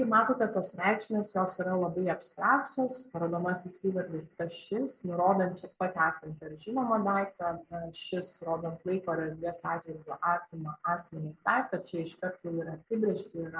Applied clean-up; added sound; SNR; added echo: none; none; none; none.